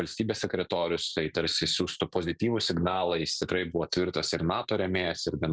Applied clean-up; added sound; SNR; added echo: none; none; none; none.